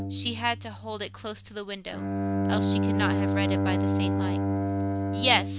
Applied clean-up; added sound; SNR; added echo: none; Bowed string instrument; -3 dB; none.